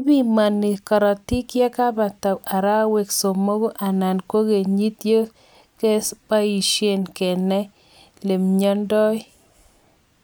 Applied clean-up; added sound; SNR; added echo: none; none; none; none.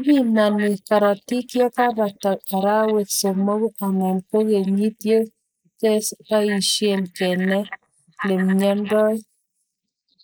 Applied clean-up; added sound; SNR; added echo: neural mask model Resemble Enhance denoiser.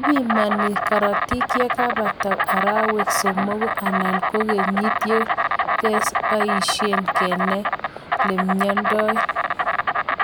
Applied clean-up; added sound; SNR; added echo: none; Insect; -2 dB; none.